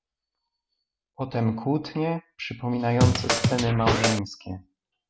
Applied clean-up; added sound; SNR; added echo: none; Scratching (performance technique); -4 dB; none.